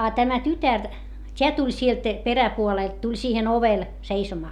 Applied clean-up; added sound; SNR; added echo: none; none; none; none.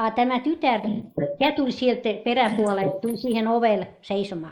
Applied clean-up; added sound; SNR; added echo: neural mask model Resemble Enhance denoiser.